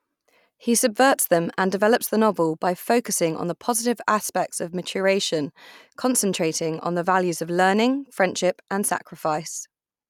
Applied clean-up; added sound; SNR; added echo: none; none; none; none.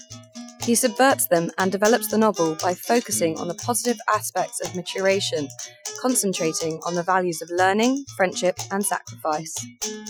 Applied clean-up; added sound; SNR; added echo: classical method Wiener filter.